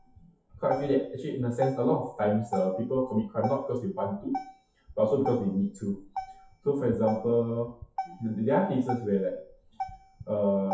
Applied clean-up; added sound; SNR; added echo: classical method WPE with log-MMSE.